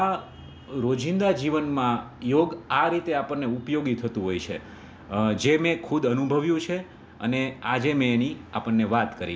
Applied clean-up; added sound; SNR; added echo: none; none; none; none.